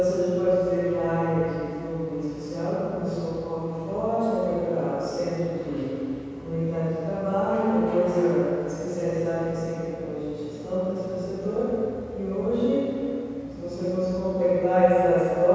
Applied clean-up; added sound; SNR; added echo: none; none; none; reverberation time 2.2 s.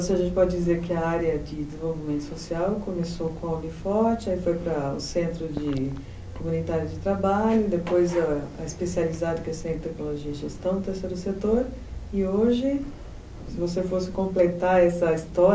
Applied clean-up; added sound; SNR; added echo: none; none; none; none.